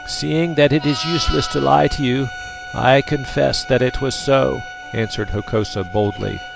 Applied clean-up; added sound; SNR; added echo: none; Livestock, farm animals, working animals + Bowed string instrument; 13 dB; none.